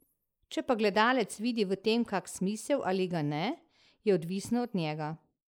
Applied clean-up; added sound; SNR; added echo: neural mask model Resemble Enhance denoiser.